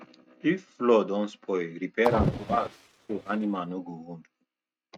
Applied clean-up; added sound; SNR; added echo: neural mask model RNNoise.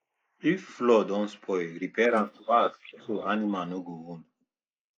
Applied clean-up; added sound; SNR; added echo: neural mask model Resemble Enhance denoiser.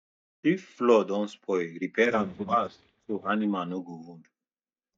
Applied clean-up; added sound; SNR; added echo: neural mask model DeepFilterNet 3.